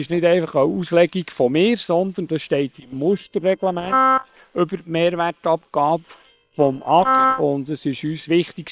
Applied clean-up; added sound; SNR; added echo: neural separator model SepFormer WHAM!.